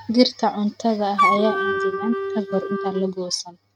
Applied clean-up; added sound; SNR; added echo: neural mask model RNNoise.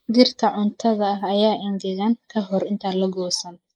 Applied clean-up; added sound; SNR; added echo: neural mask model Resemble Enhance denoiser.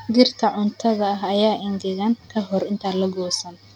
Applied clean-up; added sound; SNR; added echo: none; none; none; none.